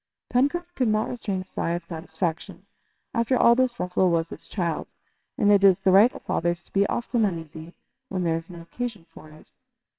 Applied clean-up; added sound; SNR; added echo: neural separator model SepFormer WHAMR!.